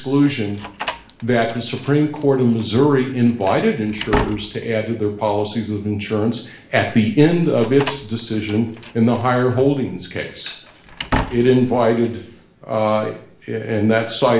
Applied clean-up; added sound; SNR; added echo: none; Slam; 13 dB; reverberation time 0.5 s.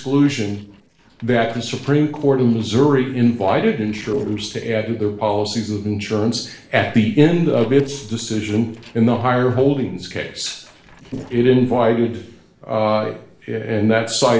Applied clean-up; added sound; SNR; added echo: neural separator model SepFormer DNS4.